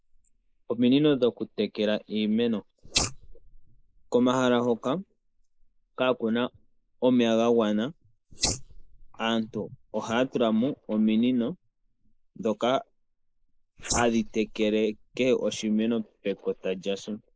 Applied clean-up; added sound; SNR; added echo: neural mask model Resemble Enhance denoiser.